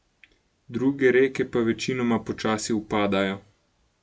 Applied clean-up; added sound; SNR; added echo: none; none; none; none.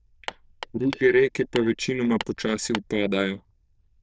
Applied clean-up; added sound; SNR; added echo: neural diffusion model UNIVERSE++.